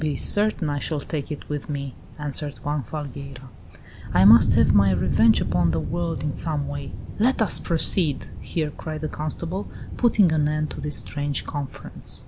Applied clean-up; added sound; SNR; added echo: none; Thunder; 4 dB; none.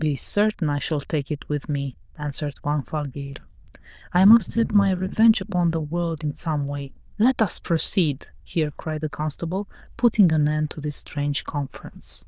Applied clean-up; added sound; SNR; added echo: neural diffusion model UNIVERSE++.